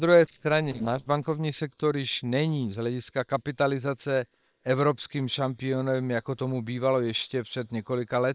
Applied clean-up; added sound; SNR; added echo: neural separator model SepFormer WHAM!.